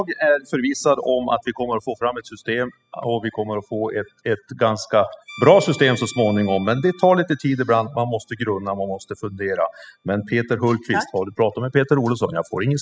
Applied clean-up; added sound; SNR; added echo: classical method spectral subtraction.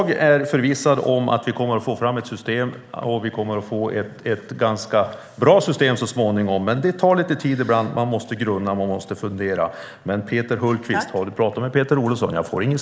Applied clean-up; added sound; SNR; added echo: neural mask model Resemble Enhance denoiser.